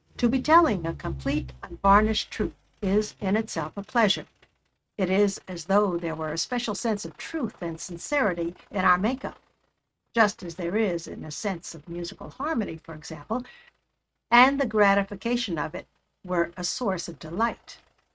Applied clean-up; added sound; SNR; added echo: neural mask model RNNoise.